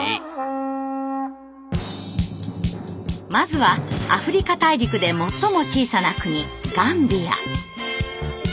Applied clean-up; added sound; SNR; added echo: none; none; none; none.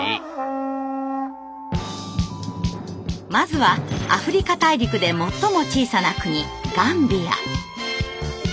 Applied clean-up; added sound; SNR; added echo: none; Alarm; 19 dB; none.